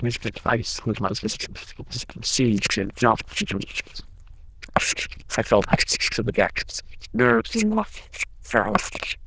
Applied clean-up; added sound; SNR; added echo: neural diffusion model UNIVERSE++.